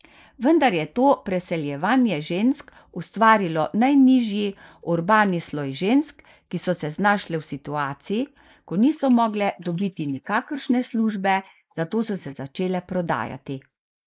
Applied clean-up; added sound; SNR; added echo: neural mask model Resemble Enhance denoiser.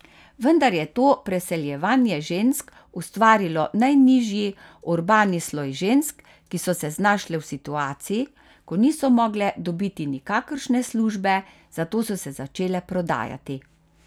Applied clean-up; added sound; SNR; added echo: none; none; none; none.